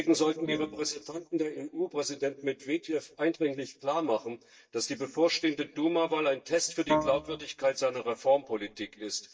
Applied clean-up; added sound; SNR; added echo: neural mask model DeepFilterNet 3.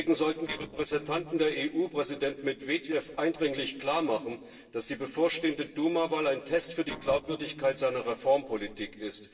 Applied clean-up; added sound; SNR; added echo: neural separator model SepFormer DNS4.